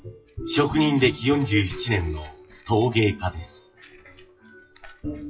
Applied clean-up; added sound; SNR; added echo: classical method WPE with log-MMSE.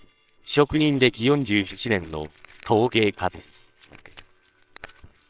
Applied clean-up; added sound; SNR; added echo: neural separator model SepFormer WHAMR!.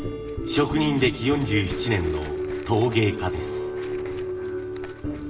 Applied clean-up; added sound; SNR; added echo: none; Tearing; 19 dB; reverberation time 0.8 s.